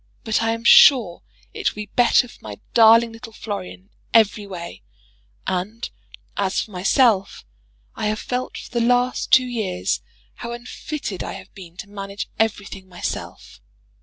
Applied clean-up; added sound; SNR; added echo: none; none; none; none.